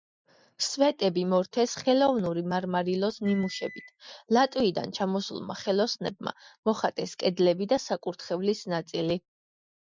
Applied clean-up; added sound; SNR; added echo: classical method Wiener filter.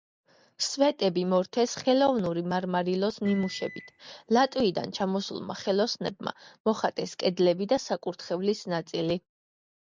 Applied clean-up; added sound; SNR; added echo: none; Microwave oven; 18 dB; none.